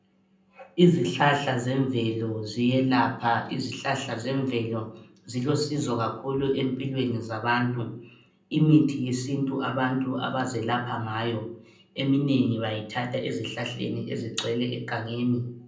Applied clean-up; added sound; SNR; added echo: none; none; none; reverberation time 0.6 s.